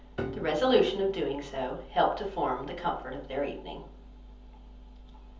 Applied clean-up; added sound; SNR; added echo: none; Piano; 13 dB; reverberation time 0.7 s.